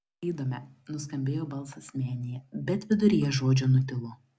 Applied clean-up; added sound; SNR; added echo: none; none; none; none.